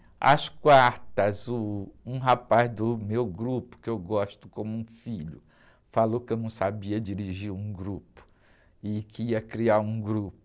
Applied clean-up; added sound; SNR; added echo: none; none; none; none.